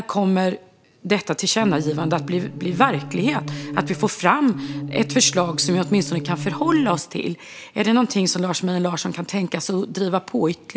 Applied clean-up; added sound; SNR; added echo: none; Musical instrument; 9 dB; none.